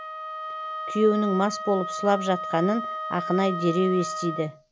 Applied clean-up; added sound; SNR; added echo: none; Wind instrument, woodwind instrument; 7 dB; none.